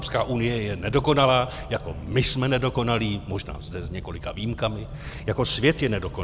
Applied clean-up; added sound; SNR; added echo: none; Fire; 12 dB; none.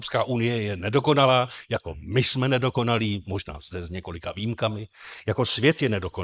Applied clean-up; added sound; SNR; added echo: neural mask model Resemble Enhance denoiser.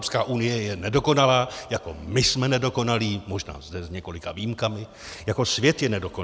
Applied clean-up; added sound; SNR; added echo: none; none; none; none.